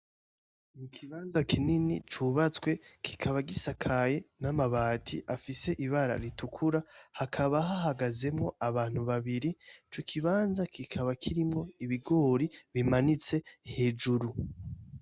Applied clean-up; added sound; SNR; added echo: none; Thump, thud; 20 dB; none.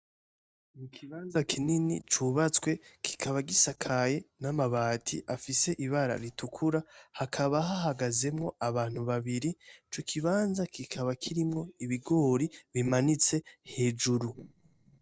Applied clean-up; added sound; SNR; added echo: neural separator model SepFormer DNS4.